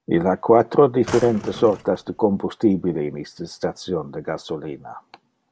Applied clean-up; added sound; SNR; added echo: none; Drawer open or close; 14 dB; none.